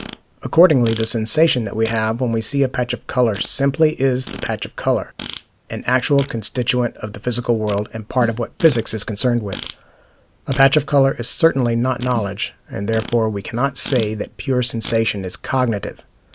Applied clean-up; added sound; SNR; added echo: none; Fart + Snare drum; 17 dB; none.